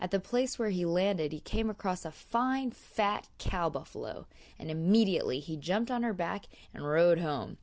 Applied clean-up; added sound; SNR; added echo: none; none; none; none.